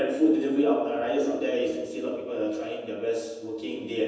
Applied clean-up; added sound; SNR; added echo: none; none; none; reverberation time 1.1 s.